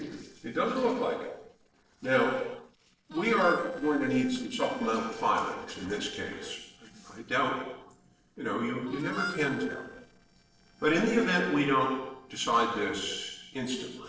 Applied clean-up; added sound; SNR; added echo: neural separator model SepFormer DNS4.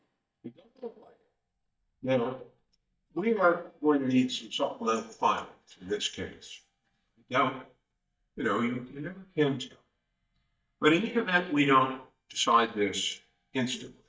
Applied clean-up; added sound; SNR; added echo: neural mask model DeepFilterNet 3.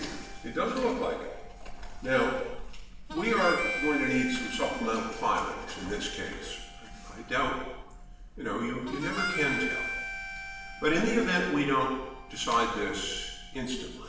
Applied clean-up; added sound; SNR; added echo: none; Harmonica; 9 dB; reverberation time 1.0 s.